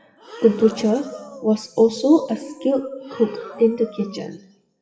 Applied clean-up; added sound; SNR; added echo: classical method WPE with log-MMSE.